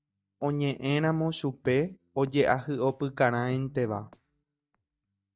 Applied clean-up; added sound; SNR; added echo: neural mask model DeepFilterNet 3.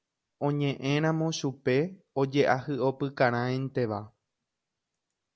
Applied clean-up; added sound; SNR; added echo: none; none; none; none.